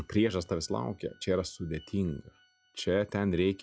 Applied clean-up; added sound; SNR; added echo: classical method log-MMSE.